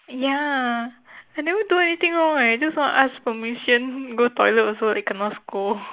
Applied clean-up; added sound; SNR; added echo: neural mask model Resemble Enhance denoiser.